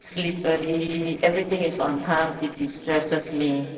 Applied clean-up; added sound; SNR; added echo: neural separator model SepFormer DNS4.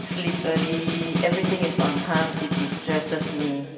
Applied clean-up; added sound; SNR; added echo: none; Snare drum; 0 dB; reverberation time 2.7 s.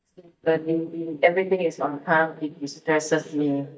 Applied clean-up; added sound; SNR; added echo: neural mask model DeepFilterNet 3.